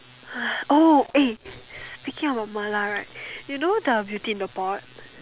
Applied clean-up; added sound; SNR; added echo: none; none; none; none.